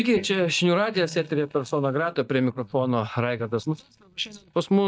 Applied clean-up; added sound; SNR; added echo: neural mask model DeepFilterNet 3.